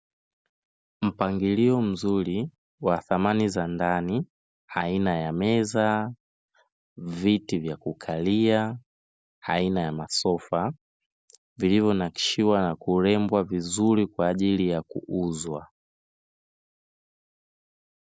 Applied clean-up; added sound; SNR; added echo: none; none; none; none.